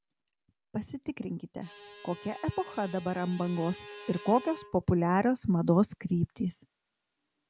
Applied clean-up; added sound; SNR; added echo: none; Bowed string instrument; 17 dB; none.